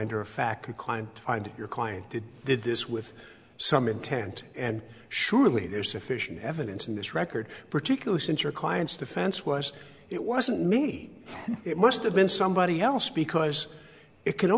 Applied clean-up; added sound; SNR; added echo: none; none; none; none.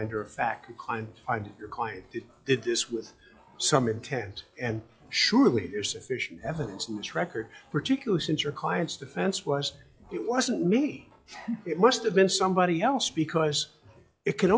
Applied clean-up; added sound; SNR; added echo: classical method log-MMSE.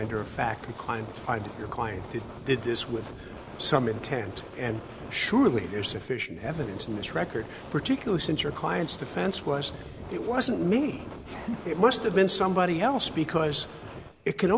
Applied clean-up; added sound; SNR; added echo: none; Fire; 13 dB; none.